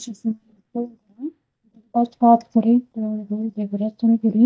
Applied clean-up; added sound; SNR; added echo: neural mask model DeepFilterNet 3.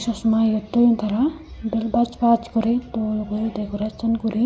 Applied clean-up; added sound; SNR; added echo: none; none; none; none.